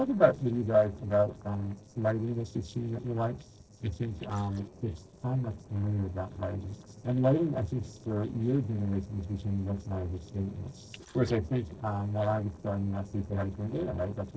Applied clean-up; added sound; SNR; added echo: neural separator model SepFormer DNS4.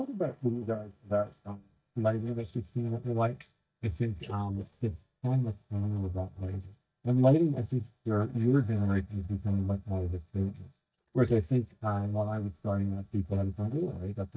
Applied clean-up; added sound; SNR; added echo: neural mask model DeepFilterNet 3.